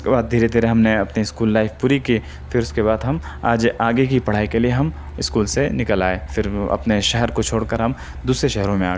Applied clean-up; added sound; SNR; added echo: none; Truck; 13 dB; none.